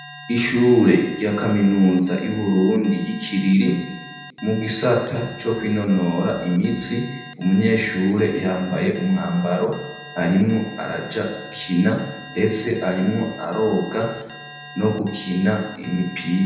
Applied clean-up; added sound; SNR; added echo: none; Alarm; 18 dB; reverberation time 0.9 s.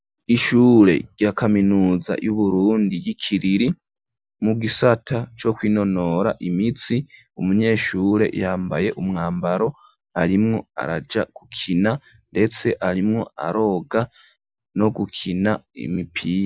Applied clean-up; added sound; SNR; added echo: none; none; none; none.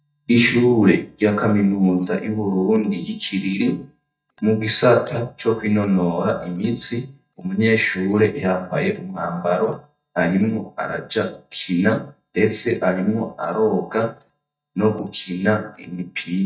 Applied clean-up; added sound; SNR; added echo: neural mask model DeepFilterNet 3.